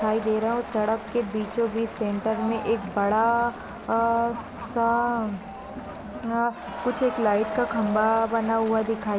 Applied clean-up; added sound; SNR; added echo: none; Crowd; 10 dB; none.